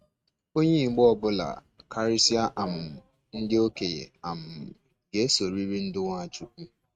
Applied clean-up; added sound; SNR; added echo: neural mask model RNNoise.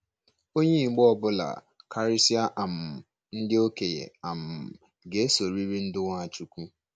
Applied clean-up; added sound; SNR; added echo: none; none; none; none.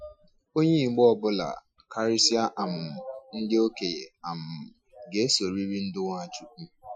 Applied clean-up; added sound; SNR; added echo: classical method Wiener filter.